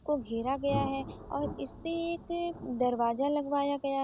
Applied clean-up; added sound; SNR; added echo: none; Thunder; 11 dB; none.